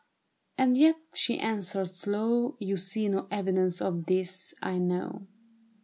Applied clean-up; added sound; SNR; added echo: none; none; none; none.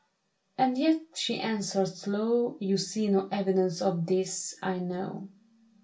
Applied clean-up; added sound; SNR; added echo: none; none; none; reverberation time 0.2 s.